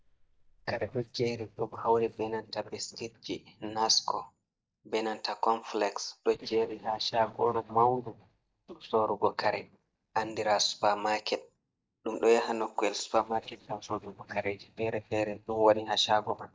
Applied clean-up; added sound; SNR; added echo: neural mask model DeepFilterNet 3.